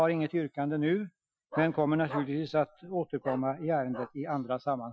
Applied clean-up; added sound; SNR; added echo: classical method Wiener filter.